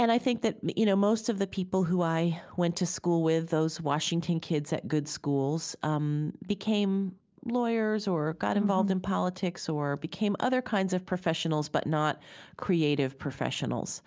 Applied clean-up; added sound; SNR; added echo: none; none; none; none.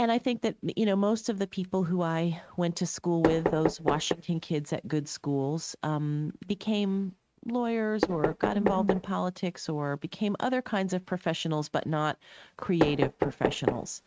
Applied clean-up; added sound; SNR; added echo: neural mask model RNNoise.